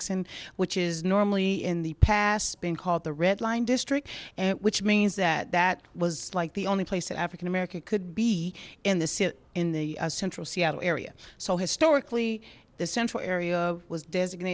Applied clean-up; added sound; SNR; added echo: none; none; none; none.